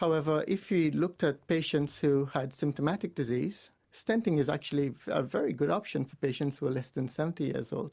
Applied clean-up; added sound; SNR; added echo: none; none; none; none.